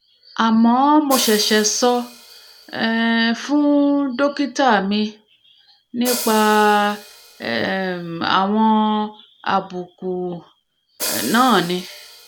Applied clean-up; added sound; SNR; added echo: none; Hi-hat; 15 dB; none.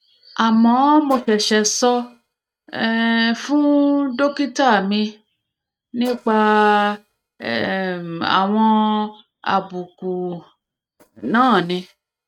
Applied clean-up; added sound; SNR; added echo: neural mask model RNNoise.